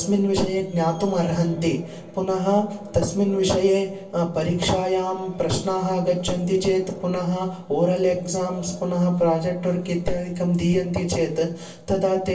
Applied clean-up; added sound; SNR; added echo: none; none; none; reverberation time 0.3 s.